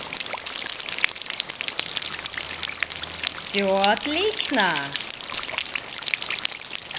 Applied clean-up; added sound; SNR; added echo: none; Rain; 1 dB; none.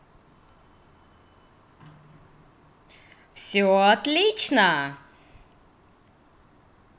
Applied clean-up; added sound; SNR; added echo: none; none; none; none.